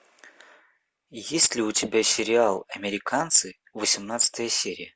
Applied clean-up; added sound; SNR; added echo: none; none; none; none.